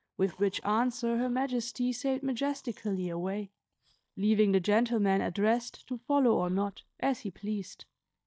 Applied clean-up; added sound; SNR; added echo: neural mask model DeepFilterNet 3.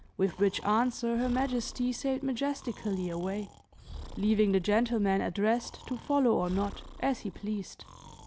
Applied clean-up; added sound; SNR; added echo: none; Breathing; 16 dB; none.